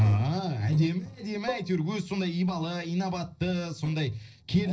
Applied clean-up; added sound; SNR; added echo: neural separator model SepFormer DNS4.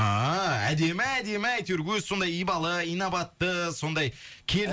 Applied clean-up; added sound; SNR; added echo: none; none; none; none.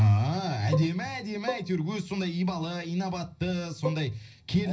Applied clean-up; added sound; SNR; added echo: none; Bowed string instrument; 10 dB; reverberation time 0.5 s.